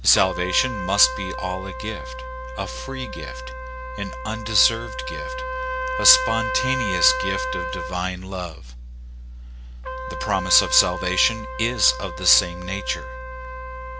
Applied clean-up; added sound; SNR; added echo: none; Trumpet; 6 dB; none.